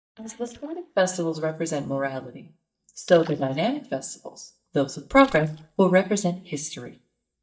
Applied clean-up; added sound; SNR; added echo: neural mask model DeepFilterNet 3.